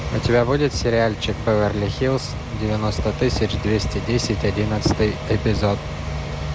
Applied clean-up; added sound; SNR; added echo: none; none; none; none.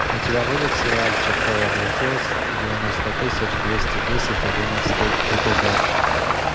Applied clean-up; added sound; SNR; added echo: none; Traffic noise, roadway noise; -4 dB; none.